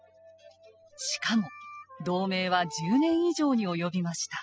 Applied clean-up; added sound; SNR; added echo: classical method spectral subtraction.